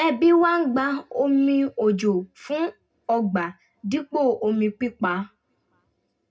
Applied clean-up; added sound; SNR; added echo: none; none; none; reverberation time 0.2 s.